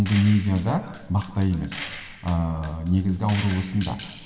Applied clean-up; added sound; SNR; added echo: none; Gunshot, gunfire; 11 dB; reverberation time 1.4 s.